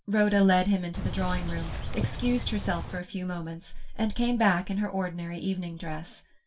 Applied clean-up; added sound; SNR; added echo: none; Bird; 4 dB; reverberation time 0.2 s.